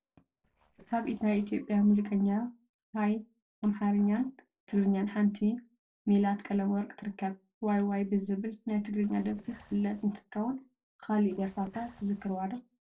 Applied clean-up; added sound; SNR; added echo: neural separator model SepFormer DNS4.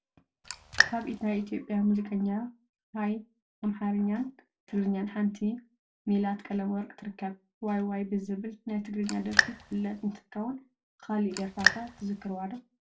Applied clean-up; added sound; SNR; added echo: none; Raindrop; -1 dB; reverberation time 0.2 s.